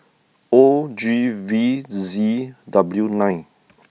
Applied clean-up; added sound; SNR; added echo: none; none; none; none.